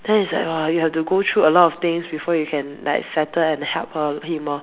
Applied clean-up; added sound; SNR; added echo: none; none; none; none.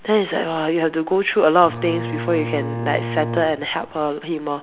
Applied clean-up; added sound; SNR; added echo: none; Bowed string instrument; 8 dB; none.